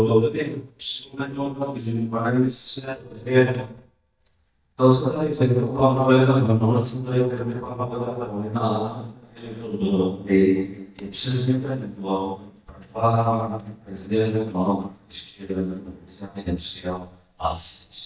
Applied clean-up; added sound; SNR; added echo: neural mask model DeepFilterNet 3.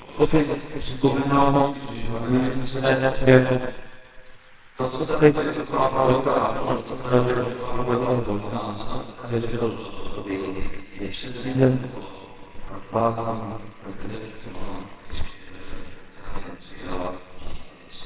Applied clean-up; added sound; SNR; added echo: neural separator model SepFormer WHAMR!.